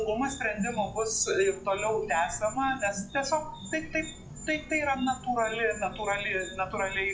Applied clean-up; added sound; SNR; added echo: classical method log-MMSE.